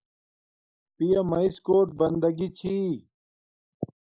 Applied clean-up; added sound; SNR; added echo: neural mask model Resemble Enhance denoiser.